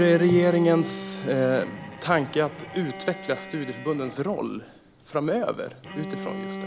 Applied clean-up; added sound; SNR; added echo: none; Bowed string instrument; 12 dB; none.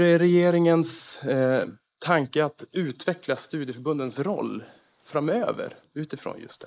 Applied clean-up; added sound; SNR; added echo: neural mask model Resemble Enhance denoiser.